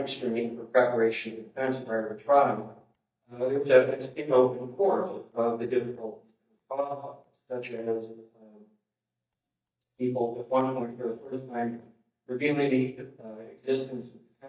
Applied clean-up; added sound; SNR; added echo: neural mask model DeepFilterNet 3.